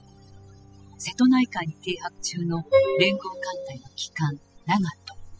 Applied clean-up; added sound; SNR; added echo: classical method spectral subtraction.